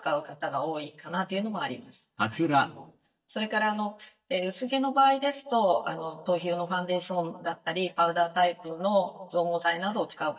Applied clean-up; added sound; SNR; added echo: neural mask model DeepFilterNet 3.